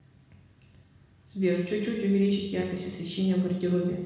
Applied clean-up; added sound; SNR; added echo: none; none; none; reverberation time 0.9 s.